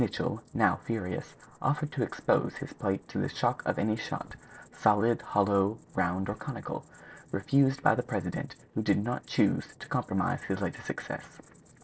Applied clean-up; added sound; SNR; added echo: neural separator model SepFormer DNS4.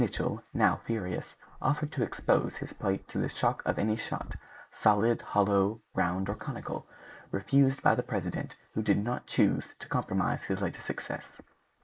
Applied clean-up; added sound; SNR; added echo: neural mask model Resemble Enhance denoiser.